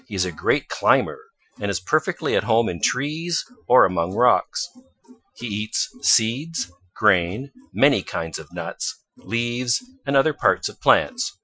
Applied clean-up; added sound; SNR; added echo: classical method Wiener filter.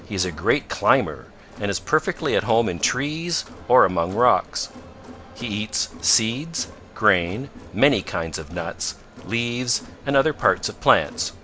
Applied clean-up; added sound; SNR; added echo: none; Crowd; 19 dB; none.